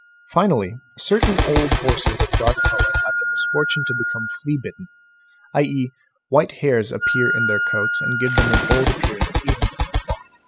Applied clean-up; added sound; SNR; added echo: classical method spectral subtraction.